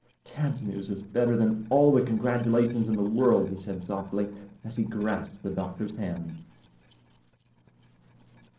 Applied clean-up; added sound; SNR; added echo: neural separator model SepFormer DNS4.